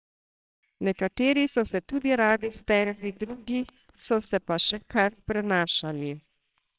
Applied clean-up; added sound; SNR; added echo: neural separator model SepFormer WHAMR!.